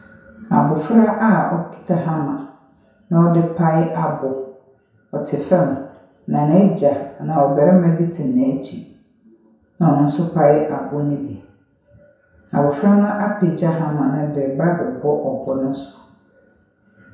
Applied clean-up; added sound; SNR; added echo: none; none; none; reverberation time 0.7 s.